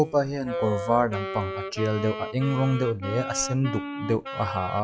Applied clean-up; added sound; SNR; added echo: classical method log-MMSE.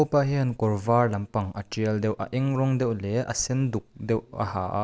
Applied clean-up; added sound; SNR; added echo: none; none; none; none.